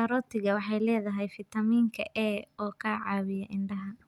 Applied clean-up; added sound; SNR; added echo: none; none; none; none.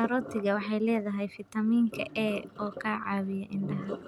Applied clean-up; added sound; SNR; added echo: none; Sink (filling or washing); 12 dB; none.